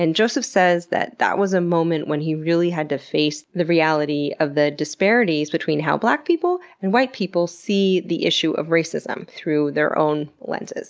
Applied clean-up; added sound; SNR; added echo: none; none; none; none.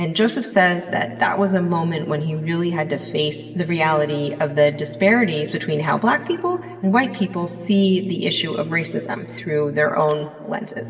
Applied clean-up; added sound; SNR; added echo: none; Brass instrument; 20 dB; reverberation time 1.8 s.